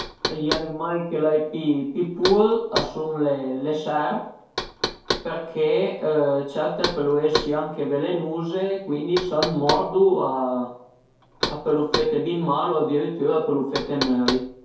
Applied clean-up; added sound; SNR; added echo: none; Knock; 9 dB; reverberation time 2.3 s.